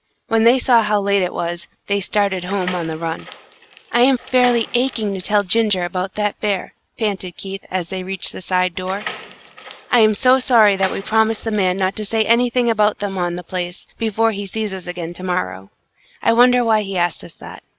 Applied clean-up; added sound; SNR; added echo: none; Door; 15 dB; none.